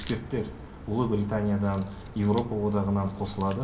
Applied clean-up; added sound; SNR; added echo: none; Crack; 15 dB; reverberation time 0.2 s.